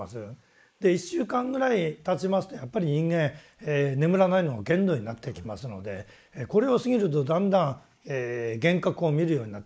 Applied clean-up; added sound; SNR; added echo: neural mask model Resemble Enhance denoiser.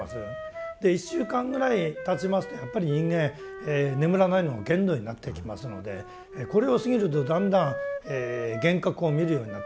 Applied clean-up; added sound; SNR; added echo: none; Wind instrument, woodwind instrument; 12 dB; none.